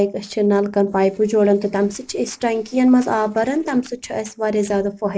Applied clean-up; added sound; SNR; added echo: neural mask model Resemble Enhance denoiser.